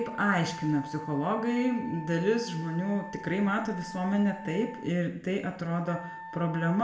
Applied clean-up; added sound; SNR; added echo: none; Wind instrument, woodwind instrument; 13 dB; reverberation time 0.8 s.